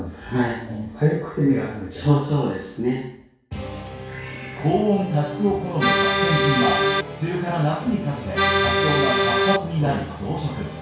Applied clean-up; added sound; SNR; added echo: none; Accordion; -5 dB; reverberation time 0.6 s.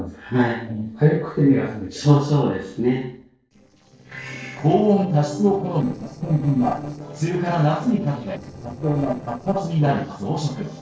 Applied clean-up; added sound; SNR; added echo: neural separator model SepFormer DNS4.